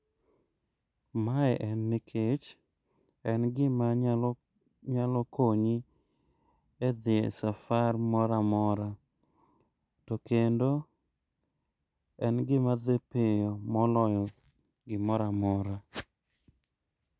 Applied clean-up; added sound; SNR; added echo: none; none; none; none.